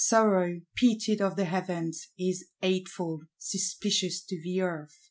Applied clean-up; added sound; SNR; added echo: none; none; none; none.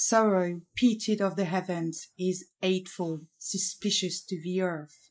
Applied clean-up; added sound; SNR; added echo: neural mask model Resemble Enhance denoiser.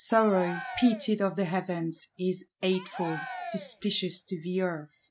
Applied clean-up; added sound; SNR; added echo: none; Cheering; 13 dB; none.